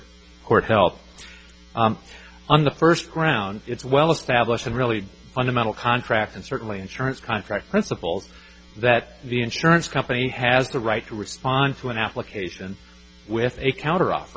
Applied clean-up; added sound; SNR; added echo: none; none; none; none.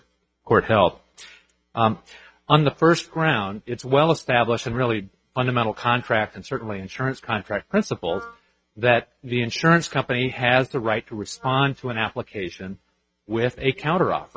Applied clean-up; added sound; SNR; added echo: neural mask model RNNoise.